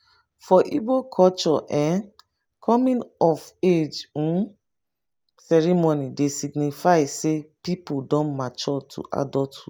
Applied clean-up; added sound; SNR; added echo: none; none; none; none.